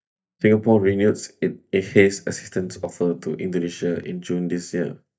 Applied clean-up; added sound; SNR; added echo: neural mask model DeepFilterNet 3.